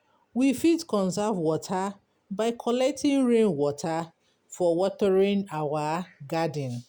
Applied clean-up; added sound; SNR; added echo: none; none; none; none.